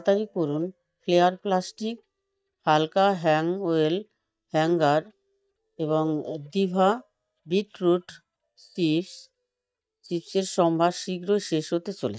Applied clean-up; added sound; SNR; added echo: neural mask model DeepFilterNet 3.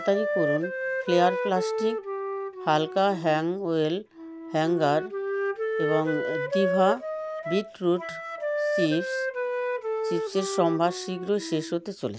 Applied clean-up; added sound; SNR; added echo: none; Wind instrument, woodwind instrument; 3 dB; none.